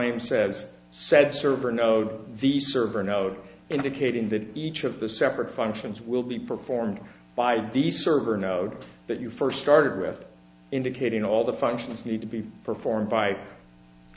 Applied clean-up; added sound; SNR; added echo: none; none; none; none.